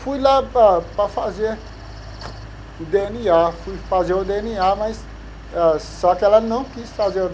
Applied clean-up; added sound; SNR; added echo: none; Mechanical fan; 15 dB; none.